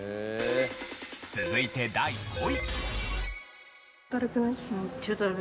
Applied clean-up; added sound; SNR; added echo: none; none; none; none.